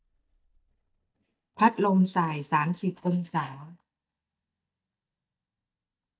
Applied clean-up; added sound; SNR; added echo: neural mask model DeepFilterNet 3.